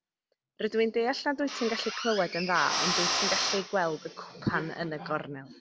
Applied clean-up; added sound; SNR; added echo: none; Drill; 3 dB; none.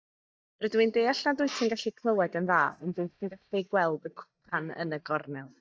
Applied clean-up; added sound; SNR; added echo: neural mask model DeepFilterNet 3.